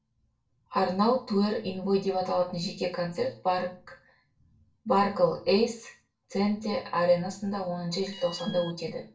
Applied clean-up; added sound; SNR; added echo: none; Alarm; 17 dB; reverberation time 0.3 s.